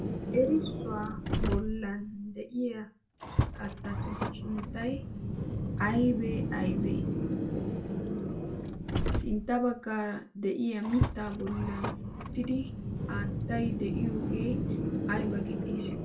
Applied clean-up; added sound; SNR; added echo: none; Car; -1 dB; reverberation time 0.2 s.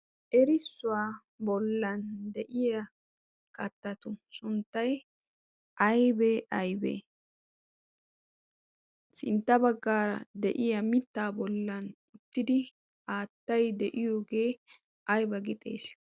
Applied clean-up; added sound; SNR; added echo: none; none; none; none.